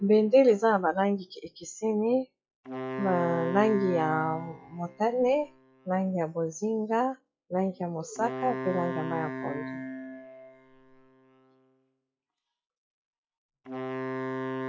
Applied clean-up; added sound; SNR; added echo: classical method log-MMSE.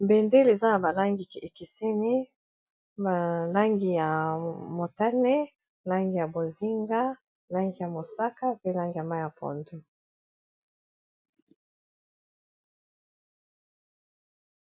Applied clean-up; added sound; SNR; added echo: none; none; none; none.